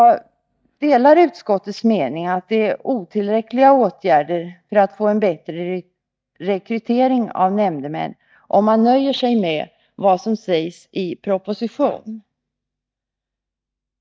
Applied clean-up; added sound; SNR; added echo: neural mask model DeepFilterNet 3.